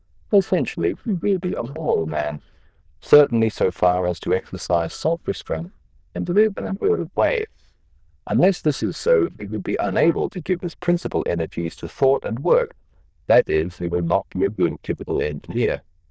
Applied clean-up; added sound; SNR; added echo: neural diffusion model UNIVERSE++.